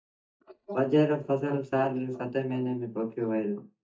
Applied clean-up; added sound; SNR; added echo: neural mask model DeepFilterNet 3.